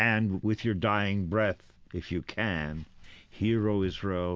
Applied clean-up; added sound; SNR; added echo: none; none; none; none.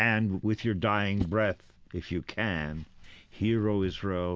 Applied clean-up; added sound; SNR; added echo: none; Whoosh, swoosh, swish; 15 dB; none.